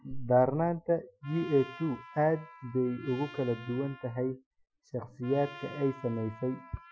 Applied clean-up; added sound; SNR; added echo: classical method Wiener filter.